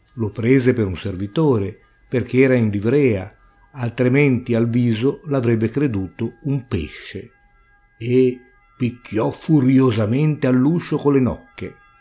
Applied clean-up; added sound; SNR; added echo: none; none; none; none.